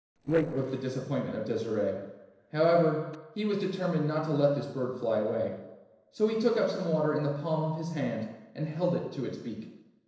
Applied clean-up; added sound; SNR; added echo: neural separator model SepFormer DNS4.